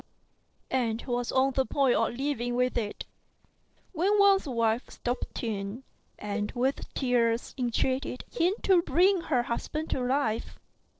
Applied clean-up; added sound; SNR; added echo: neural separator model SepFormer DNS4.